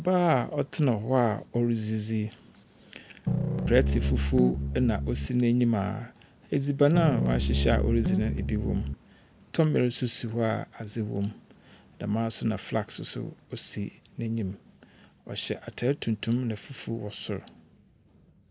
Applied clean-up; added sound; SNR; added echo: none; Piano; -1 dB; none.